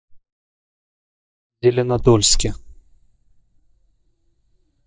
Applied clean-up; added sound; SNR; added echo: neural mask model DeepFilterNet 3.